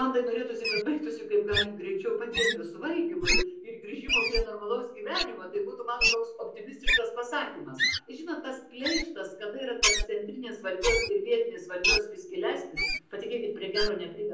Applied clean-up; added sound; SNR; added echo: none; Wild animals; 0 dB; reverberation time 0.6 s.